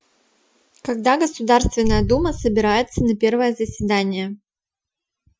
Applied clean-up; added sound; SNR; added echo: classical method Wiener filter.